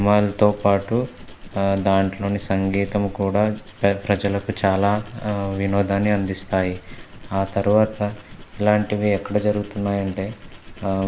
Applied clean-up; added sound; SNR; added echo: none; Tools; 18 dB; none.